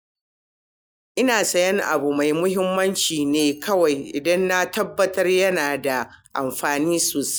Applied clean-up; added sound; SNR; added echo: neural mask model DeepFilterNet 3.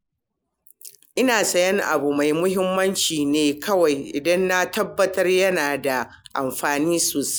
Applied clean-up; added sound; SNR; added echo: none; none; none; none.